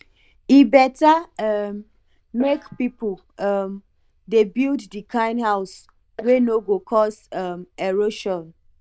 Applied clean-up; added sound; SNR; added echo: neural diffusion model UNIVERSE++.